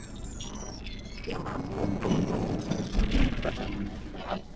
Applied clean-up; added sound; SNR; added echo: neural separator model SepFormer DNS4.